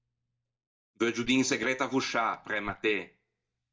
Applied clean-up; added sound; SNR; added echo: neural mask model DeepFilterNet 3.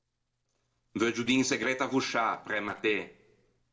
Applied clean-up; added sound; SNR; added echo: neural separator model SepFormer DNS4.